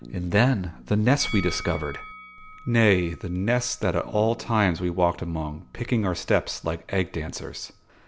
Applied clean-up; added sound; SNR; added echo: none; Bell + Bass guitar; 19 dB; none.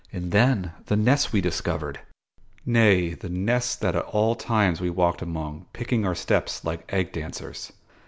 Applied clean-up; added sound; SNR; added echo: none; none; none; none.